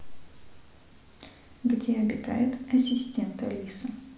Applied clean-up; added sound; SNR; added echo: none; none; none; reverberation time 0.7 s.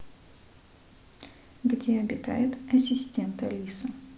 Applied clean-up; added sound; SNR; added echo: none; none; none; none.